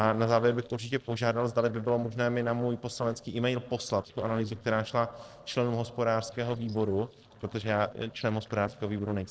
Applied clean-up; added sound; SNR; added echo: neural separator model SepFormer DNS4.